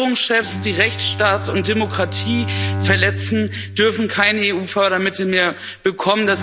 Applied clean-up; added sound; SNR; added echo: none; Bowed string instrument; 8 dB; none.